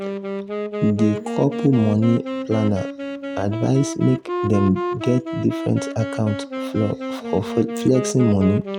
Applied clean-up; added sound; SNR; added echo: none; Wind instrument, woodwind instrument; 6 dB; none.